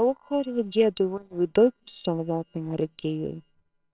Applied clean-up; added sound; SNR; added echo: neural separator model SepFormer WHAMR!.